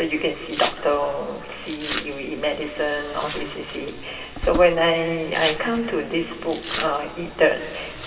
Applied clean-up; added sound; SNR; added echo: none; Domestic sounds, home sounds; 11 dB; reverberation time 2.3 s.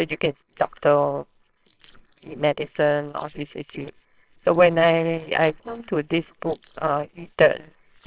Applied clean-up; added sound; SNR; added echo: neural separator model SepFormer WHAMR!.